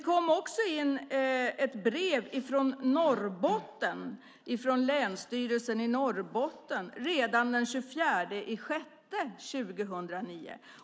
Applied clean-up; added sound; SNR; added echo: none; none; none; none.